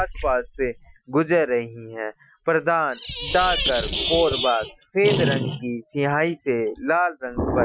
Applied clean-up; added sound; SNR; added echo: classical method Wiener filter.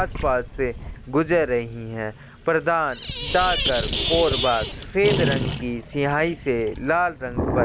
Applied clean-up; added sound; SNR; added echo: none; Sink (filling or washing); 5 dB; none.